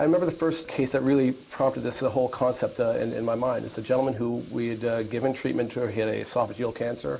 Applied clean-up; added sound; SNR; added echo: neural mask model Resemble Enhance denoiser.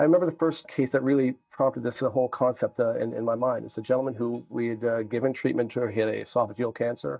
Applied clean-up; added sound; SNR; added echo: neural mask model DeepFilterNet 3.